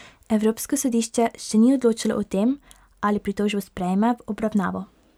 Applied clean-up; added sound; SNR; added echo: none; none; none; none.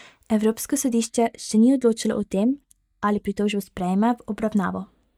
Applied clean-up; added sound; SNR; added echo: neural mask model DeepFilterNet 3.